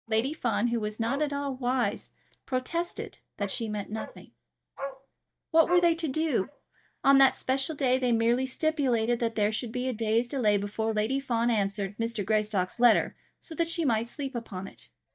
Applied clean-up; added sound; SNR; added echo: neural mask model DeepFilterNet 3.